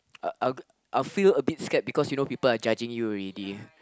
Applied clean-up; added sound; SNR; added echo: none; none; none; none.